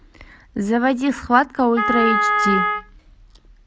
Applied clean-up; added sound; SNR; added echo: none; Wind instrument, woodwind instrument; 0 dB; none.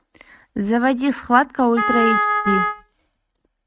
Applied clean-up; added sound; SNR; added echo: neural mask model RNNoise.